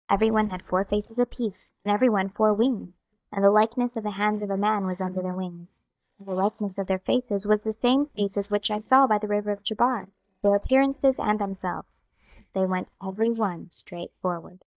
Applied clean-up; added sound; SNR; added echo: neural mask model DeepFilterNet 3.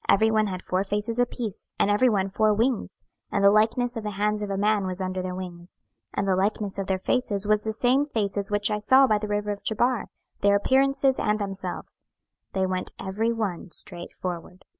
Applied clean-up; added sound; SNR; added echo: none; none; none; none.